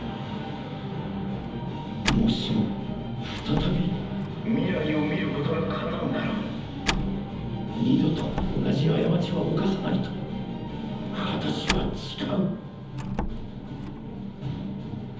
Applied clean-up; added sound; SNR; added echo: none; Slam; 10 dB; reverberation time 1.3 s.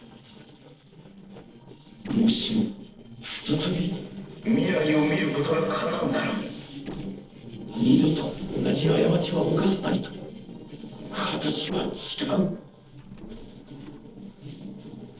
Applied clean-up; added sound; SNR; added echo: neural separator model SepFormer DNS4.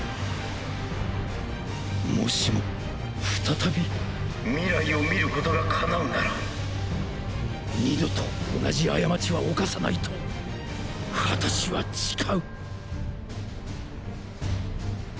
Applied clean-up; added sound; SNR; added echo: none; none; none; none.